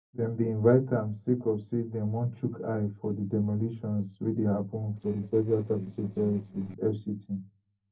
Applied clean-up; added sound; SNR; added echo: neural separator model SepFormer DNS4.